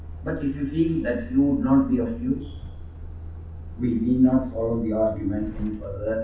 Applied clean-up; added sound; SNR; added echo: none; Truck; 12 dB; reverberation time 0.7 s.